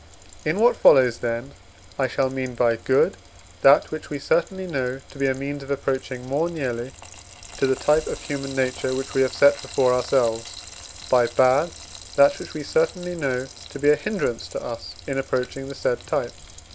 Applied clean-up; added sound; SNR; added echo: none; Frying (food); 18 dB; none.